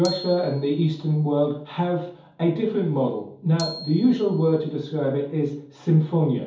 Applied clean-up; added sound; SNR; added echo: none; Glockenspiel; 19 dB; reverberation time 0.6 s.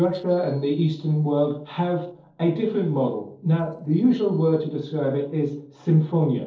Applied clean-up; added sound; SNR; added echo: neural separator model SepFormer DNS4.